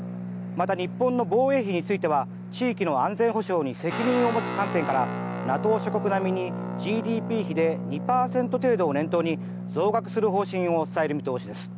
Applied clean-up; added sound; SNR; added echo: none; Guitar; 7 dB; none.